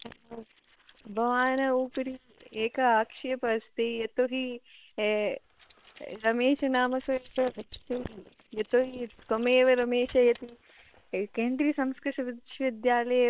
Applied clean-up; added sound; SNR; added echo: neural separator model SepFormer WHAM!.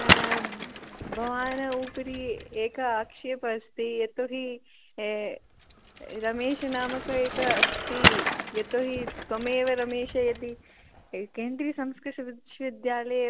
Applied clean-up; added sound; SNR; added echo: none; Bicycle; 1 dB; none.